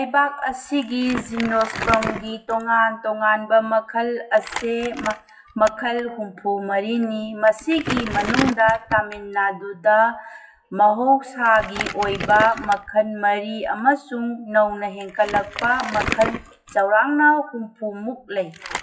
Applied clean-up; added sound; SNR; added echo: classical method WPE with log-MMSE.